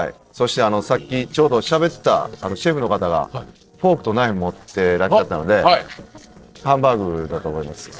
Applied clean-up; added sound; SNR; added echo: neural separator model SepFormer DNS4.